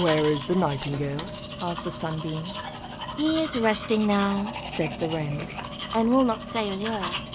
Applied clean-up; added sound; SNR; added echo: none; Domestic sounds, home sounds; 8 dB; none.